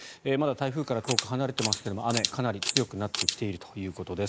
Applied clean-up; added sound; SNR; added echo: neural mask model Resemble Enhance denoiser.